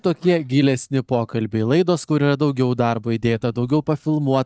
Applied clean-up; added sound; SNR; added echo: neural mask model DeepFilterNet 3.